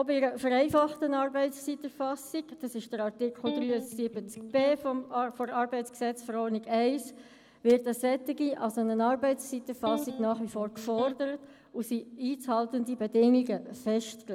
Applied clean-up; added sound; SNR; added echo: none; Electric guitar; 10 dB; none.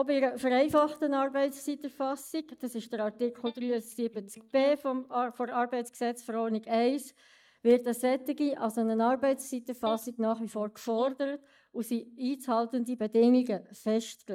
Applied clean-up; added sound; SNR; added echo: neural mask model DeepFilterNet 3.